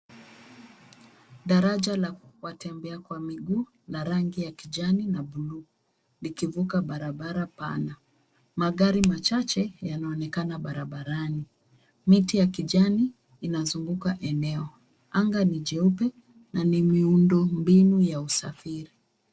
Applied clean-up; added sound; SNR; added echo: neural separator model SepFormer DNS4.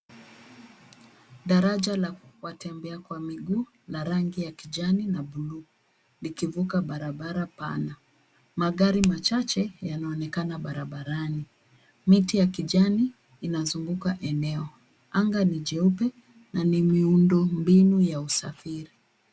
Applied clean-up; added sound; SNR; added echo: none; Finger snapping; 13 dB; none.